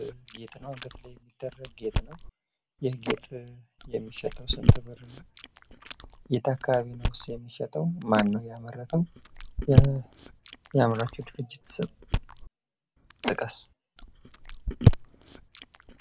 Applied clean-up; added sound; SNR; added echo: none; Chewing, mastication; -1 dB; none.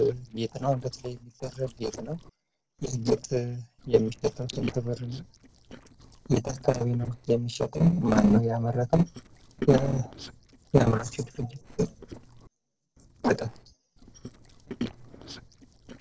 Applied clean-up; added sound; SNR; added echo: neural separator model SepFormer DNS4.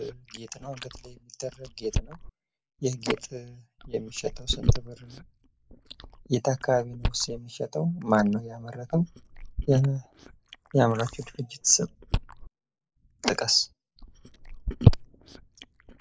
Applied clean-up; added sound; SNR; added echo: neural mask model Resemble Enhance denoiser.